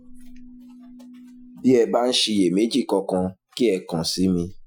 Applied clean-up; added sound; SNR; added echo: classical method Wiener filter.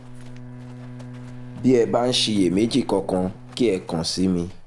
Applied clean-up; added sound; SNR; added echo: none; Bowed string instrument + Livestock, farm animals, working animals; 14 dB; none.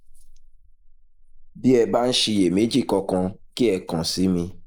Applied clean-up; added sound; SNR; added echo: neural mask model Resemble Enhance denoiser.